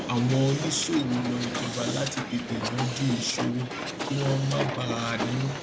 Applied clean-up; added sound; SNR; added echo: none; Hiss; 5 dB; none.